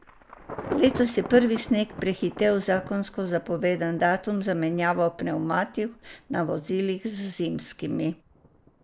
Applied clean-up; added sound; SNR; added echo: none; Thunder / Traffic noise, roadway noise / Rain / Insect; 16 dB; none.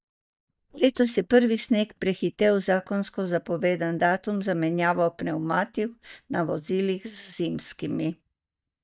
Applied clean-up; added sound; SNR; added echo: neural mask model DeepFilterNet 3.